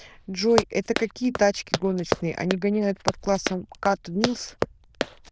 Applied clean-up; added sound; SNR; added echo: neural diffusion model UNIVERSE++.